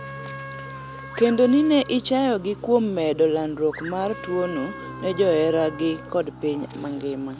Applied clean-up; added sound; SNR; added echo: none; Trumpet; 18 dB; none.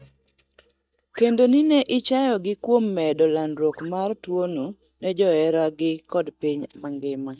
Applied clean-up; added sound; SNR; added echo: neural mask model DeepFilterNet 3.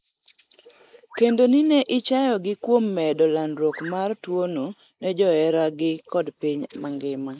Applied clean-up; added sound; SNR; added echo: neural mask model Resemble Enhance denoiser.